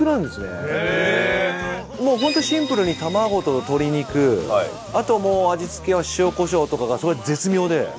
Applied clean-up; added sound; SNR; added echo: none; none; none; none.